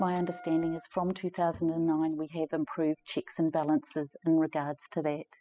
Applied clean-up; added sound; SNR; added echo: classical method spectral subtraction.